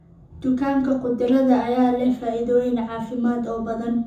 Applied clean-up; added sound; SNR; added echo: none; none; none; reverberation time 0.5 s.